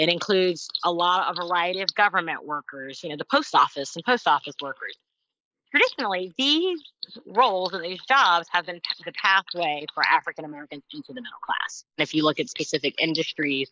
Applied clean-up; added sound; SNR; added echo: neural mask model Resemble Enhance denoiser.